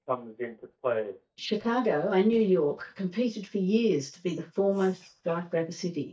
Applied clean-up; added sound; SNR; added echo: neural mask model DeepFilterNet 3.